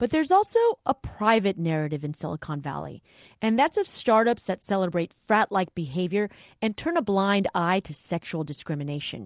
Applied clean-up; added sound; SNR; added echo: none; none; none; none.